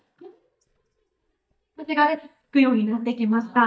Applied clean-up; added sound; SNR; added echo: neural mask model DeepFilterNet 3.